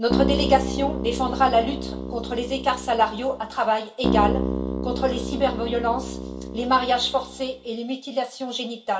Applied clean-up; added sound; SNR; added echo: none; Keyboard (musical); 3 dB; reverberation time 0.2 s.